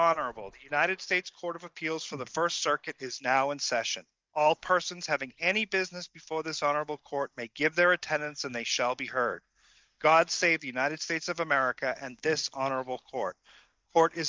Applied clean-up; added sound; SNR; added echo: neural mask model DeepFilterNet 3.